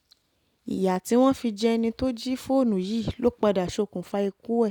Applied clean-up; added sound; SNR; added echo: none; none; none; none.